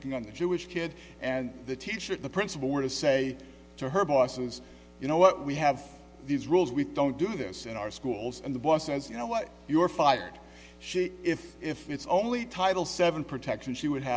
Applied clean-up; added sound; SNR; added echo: none; none; none; none.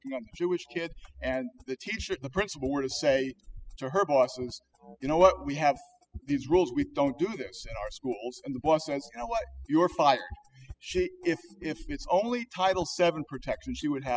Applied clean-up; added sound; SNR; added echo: classical method spectral subtraction.